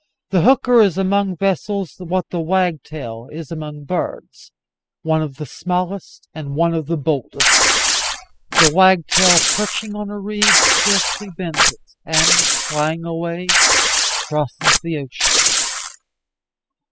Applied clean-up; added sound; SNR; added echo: classical method spectral subtraction.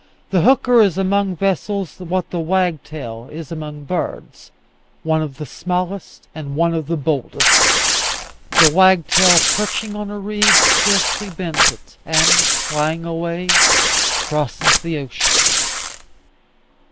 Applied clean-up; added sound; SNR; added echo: none; Tearing; -4 dB; none.